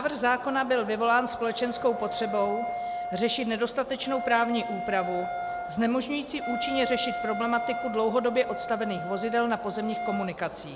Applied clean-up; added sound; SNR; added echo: none; Wind instrument, woodwind instrument; 7 dB; none.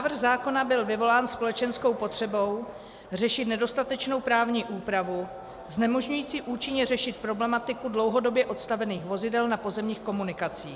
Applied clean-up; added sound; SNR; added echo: none; none; none; none.